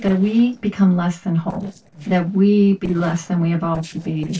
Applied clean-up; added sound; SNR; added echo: neural separator model SepFormer DNS4.